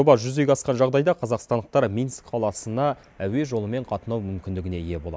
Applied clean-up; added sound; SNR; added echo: none; none; none; none.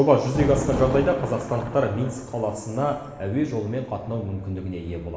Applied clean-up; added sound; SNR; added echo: none; Thunder; 9 dB; reverberation time 1.4 s.